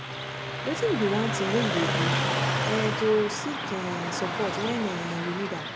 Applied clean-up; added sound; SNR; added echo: none; Car passing by; 0 dB; none.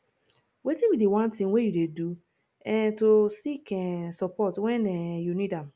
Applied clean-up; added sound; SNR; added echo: none; none; none; none.